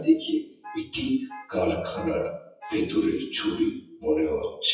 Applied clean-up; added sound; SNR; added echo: classical method WPE with log-MMSE.